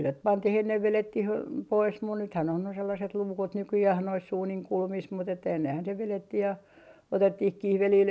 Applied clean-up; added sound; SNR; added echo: none; none; none; none.